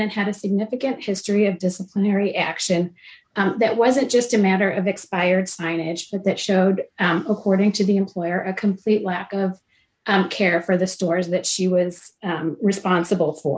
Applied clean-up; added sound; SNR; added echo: none; none; none; none.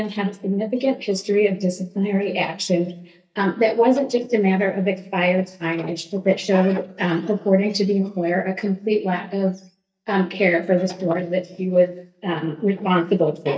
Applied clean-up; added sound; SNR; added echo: neural mask model DeepFilterNet 3.